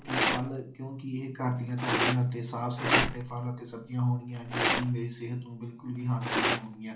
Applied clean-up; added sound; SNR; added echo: none; Rattle; 0 dB; reverberation time 0.3 s.